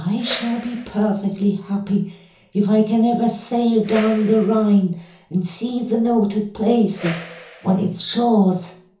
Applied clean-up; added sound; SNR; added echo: none; Whoosh, swoosh, swish; 15 dB; reverberation time 0.6 s.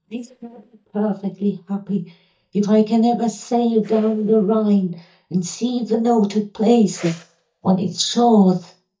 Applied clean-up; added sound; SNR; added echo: neural mask model DeepFilterNet 3.